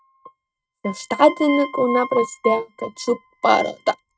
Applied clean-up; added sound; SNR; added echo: neural mask model RNNoise.